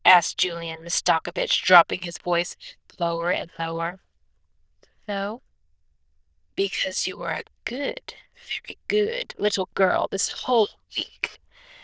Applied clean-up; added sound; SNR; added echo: neural diffusion model UNIVERSE++.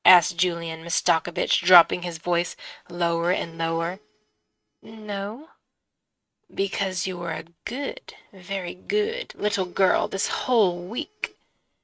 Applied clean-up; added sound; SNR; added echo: neural mask model RNNoise.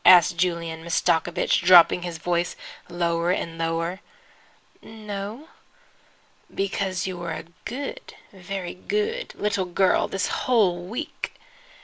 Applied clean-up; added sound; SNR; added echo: none; none; none; none.